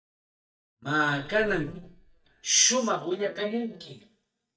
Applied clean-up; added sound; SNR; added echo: neural mask model DeepFilterNet 3.